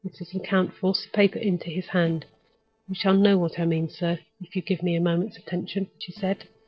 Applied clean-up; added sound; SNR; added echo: neural separator model SepFormer DNS4.